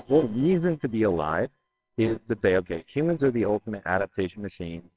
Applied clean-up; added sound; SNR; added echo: neural separator model SepFormer WHAMR!.